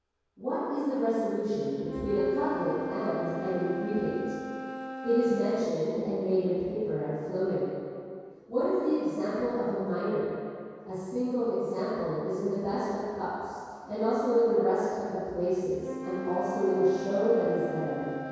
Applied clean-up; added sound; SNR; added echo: none; Wind instrument, woodwind instrument; 13 dB; reverberation time 2.2 s.